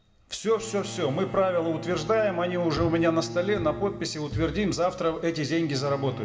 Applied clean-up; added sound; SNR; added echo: none; Bowed string instrument; 13 dB; reverberation time 3.0 s.